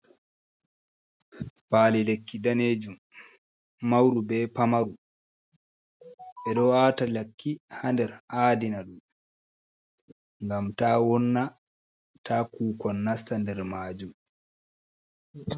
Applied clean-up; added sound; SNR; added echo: none; none; none; none.